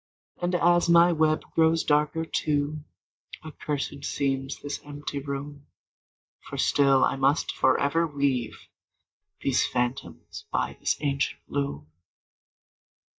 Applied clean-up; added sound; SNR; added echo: neural mask model DeepFilterNet 3.